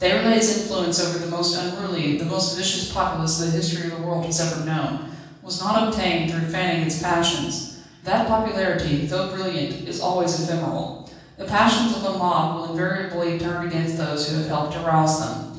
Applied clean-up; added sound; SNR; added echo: none; none; none; reverberation time 1.2 s.